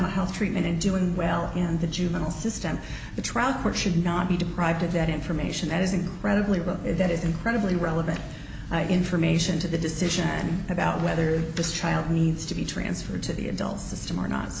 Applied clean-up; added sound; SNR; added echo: none; none; none; none.